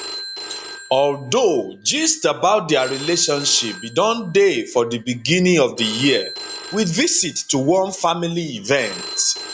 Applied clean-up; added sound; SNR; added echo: none; Telephone; 15 dB; none.